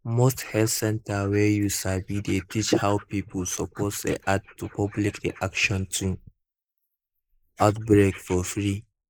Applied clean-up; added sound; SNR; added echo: neural mask model Resemble Enhance denoiser.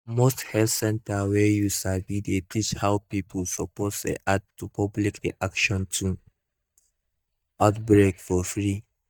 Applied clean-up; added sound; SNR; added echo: neural mask model DeepFilterNet 3.